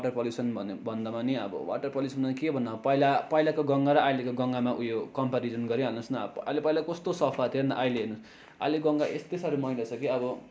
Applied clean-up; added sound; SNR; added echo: none; none; none; none.